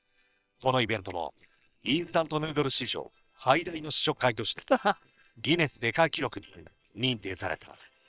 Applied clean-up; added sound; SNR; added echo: neural separator model SepFormer WHAM!.